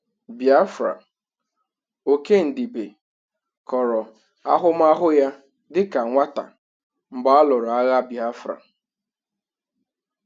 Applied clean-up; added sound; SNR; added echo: none; none; none; none.